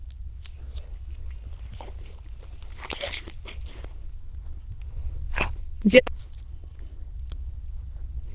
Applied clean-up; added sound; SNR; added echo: neural diffusion model UNIVERSE++.